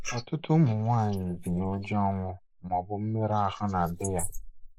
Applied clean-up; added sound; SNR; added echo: neural mask model Resemble Enhance denoiser.